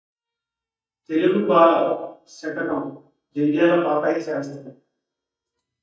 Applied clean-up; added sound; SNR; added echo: neural mask model DeepFilterNet 3.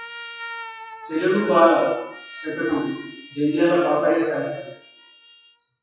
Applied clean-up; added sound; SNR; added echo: classical method WPE with log-MMSE.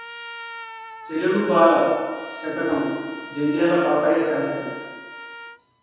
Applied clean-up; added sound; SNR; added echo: none; Trumpet; 14 dB; reverberation time 1.2 s.